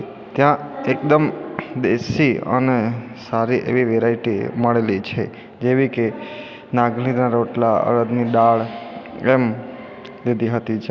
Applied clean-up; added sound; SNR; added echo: none; none; none; none.